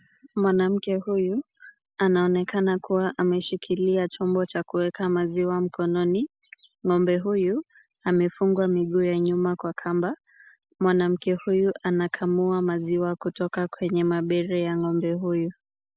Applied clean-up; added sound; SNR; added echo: none; none; none; none.